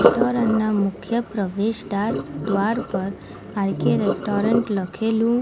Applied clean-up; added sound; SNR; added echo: none; Sink (filling or washing); 3 dB; none.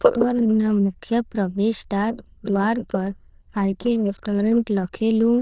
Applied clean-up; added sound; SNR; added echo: neural diffusion model UNIVERSE++.